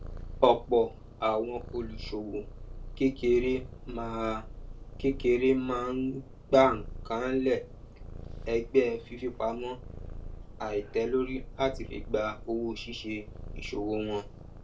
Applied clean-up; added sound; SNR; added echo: none; Purr; 12 dB; reverberation time 0.2 s.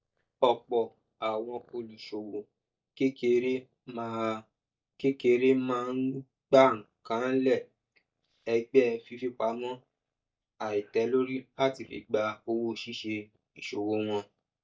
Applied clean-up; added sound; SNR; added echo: neural mask model DeepFilterNet 3.